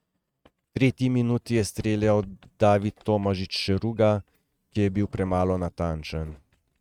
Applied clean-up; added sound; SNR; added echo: neural mask model RNNoise.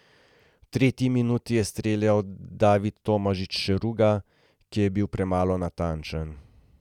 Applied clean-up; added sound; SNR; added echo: none; none; none; none.